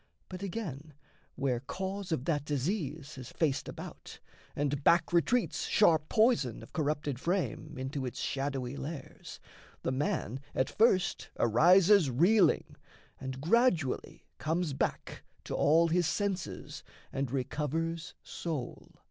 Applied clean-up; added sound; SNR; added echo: none; none; none; none.